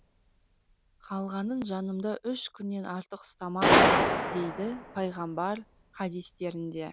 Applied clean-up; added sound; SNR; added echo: none; Gunshot, gunfire; -4 dB; none.